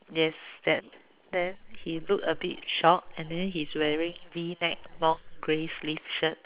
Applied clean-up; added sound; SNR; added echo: neural separator model SepFormer WHAM!.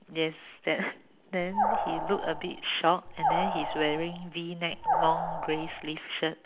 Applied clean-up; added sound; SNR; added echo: none; Animal; -1 dB; none.